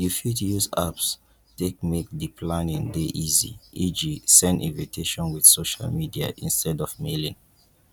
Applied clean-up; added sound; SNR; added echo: none; none; none; none.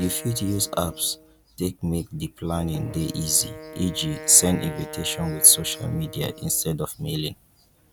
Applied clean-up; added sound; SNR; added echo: none; Wind instrument, woodwind instrument; 16 dB; none.